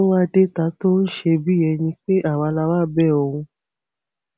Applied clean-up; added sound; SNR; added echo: none; none; none; none.